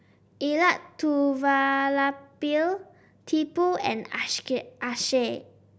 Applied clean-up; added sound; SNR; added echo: none; none; none; none.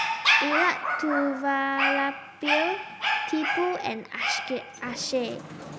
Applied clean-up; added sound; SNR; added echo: none; Dog; -1 dB; none.